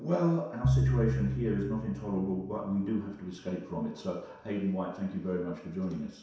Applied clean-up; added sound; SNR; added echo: none; Piano; 0 dB; reverberation time 0.7 s.